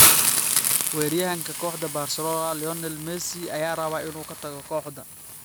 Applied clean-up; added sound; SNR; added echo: none; Hiss; -5 dB; none.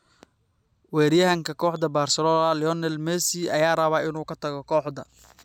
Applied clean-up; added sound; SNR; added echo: none; none; none; none.